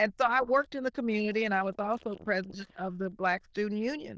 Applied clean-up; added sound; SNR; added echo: neural diffusion model UNIVERSE++.